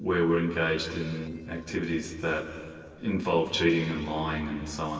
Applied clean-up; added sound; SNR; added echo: neural separator model SepFormer DNS4.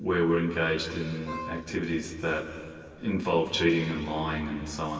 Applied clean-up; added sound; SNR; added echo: none; Wind instrument, woodwind instrument; 11 dB; reverberation time 2.5 s.